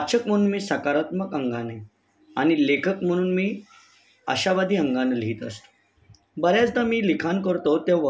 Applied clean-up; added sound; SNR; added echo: none; none; none; none.